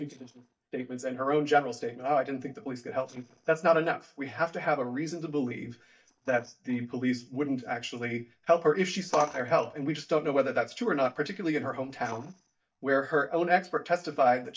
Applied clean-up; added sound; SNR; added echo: neural mask model DeepFilterNet 3.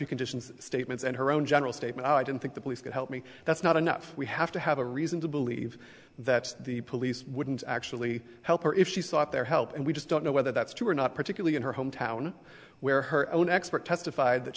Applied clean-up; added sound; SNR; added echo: none; none; none; none.